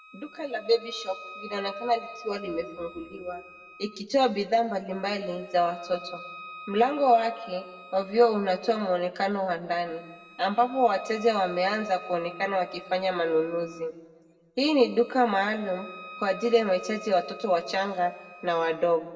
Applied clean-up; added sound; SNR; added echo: none; Wind instrument, woodwind instrument; 19 dB; reverberation time 1.0 s.